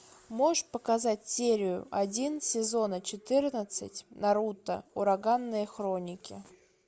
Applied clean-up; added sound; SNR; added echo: none; none; none; none.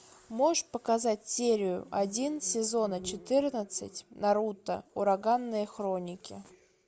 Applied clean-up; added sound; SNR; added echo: none; Insect; 19 dB; none.